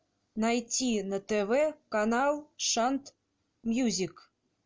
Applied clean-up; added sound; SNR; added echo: none; none; none; none.